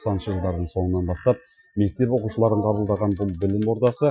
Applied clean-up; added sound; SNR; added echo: classical method Wiener filter.